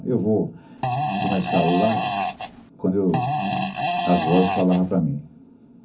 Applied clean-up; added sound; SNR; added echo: none; Fart; 1 dB; reverberation time 0.3 s.